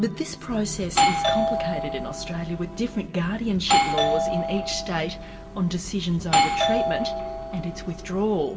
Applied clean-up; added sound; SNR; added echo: none; Doorbell; -2 dB; reverberation time 1.4 s.